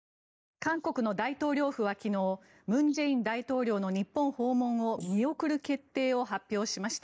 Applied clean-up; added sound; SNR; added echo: neural mask model Resemble Enhance denoiser.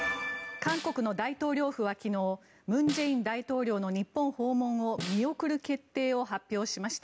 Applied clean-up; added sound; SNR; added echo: none; Snare drum; 14 dB; none.